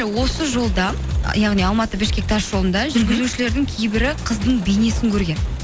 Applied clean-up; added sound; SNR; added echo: none; Crowd; 18 dB; none.